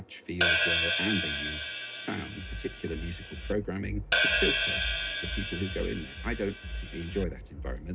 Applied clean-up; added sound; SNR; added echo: none; Hi-hat; -5 dB; reverberation time 0.3 s.